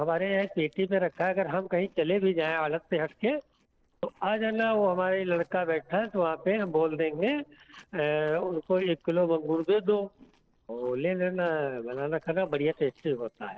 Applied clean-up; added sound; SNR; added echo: neural separator model SepFormer DNS4.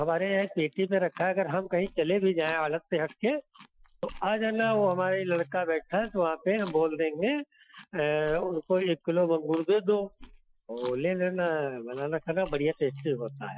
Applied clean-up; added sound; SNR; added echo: classical method Wiener filter.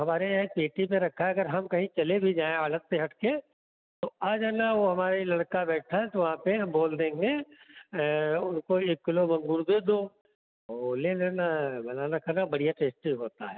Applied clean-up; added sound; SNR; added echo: none; none; none; none.